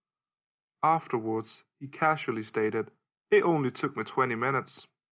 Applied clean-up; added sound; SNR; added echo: none; none; none; none.